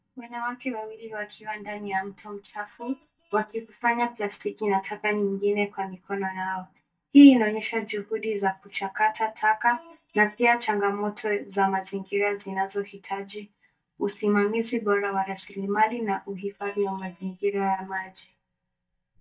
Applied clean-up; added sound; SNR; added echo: neural mask model DeepFilterNet 3.